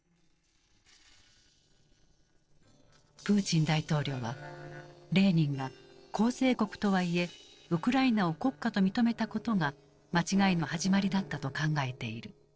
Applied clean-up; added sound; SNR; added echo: neural separator model SepFormer DNS4.